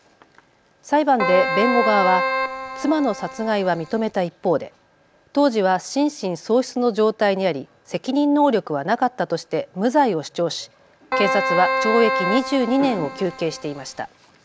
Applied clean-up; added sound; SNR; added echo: none; Keyboard (musical); 3 dB; none.